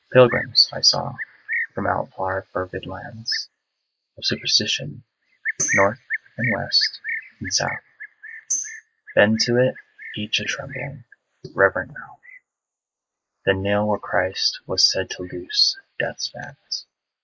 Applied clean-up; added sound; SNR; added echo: neural mask model Resemble Enhance denoiser.